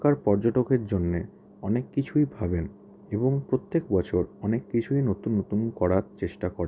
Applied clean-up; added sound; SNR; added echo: none; none; none; none.